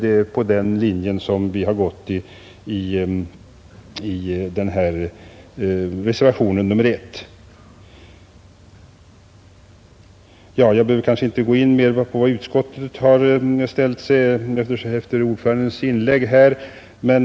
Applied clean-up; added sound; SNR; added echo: none; none; none; none.